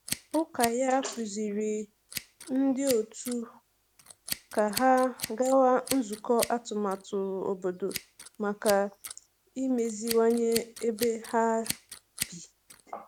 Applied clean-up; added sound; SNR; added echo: none; Scissors; 12 dB; none.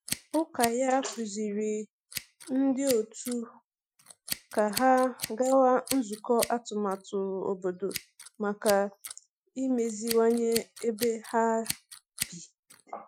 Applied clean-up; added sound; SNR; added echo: classical method Wiener filter.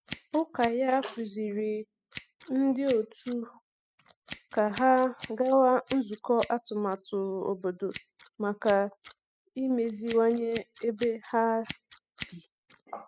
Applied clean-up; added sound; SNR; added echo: classical method spectral subtraction.